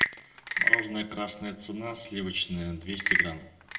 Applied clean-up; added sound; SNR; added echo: none; Wood / Percussion / Frog; -2 dB; reverberation time 1.0 s.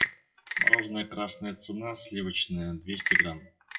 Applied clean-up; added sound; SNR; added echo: classical method WPE with log-MMSE.